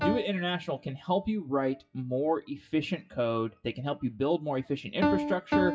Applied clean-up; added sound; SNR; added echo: classical method WPE with log-MMSE.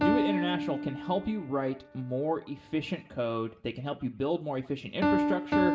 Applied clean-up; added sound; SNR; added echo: none; Piano; 0 dB; reverberation time 0.6 s.